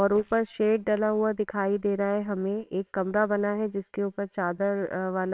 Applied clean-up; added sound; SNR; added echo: neural separator model SepFormer WHAMR!.